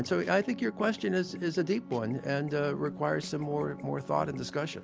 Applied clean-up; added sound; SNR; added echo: none; none; none; none.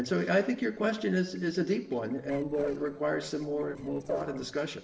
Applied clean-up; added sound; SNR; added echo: neural separator model SepFormer DNS4.